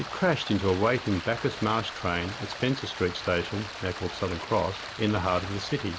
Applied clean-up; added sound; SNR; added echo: none; Stream; 10 dB; none.